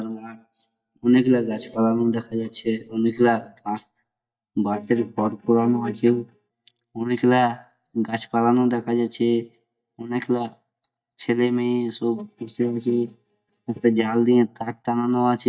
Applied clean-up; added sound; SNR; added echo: neural mask model DeepFilterNet 3.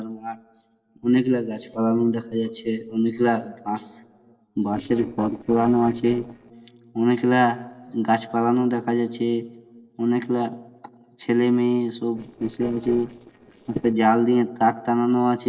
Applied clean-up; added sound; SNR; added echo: neural separator model SepFormer DNS4.